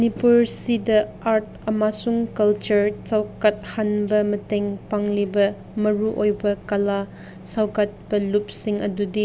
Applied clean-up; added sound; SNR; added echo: none; none; none; none.